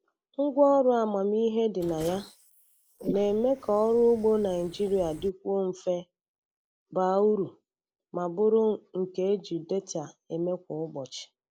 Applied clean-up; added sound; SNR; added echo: neural mask model Resemble Enhance denoiser.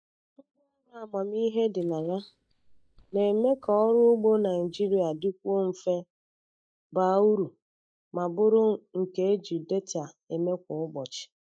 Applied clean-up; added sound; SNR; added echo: neural mask model DeepFilterNet 3.